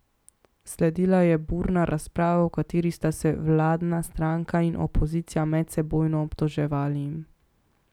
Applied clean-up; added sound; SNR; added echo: none; none; none; none.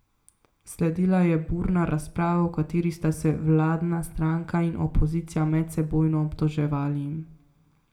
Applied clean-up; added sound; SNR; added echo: none; none; none; reverberation time 0.4 s.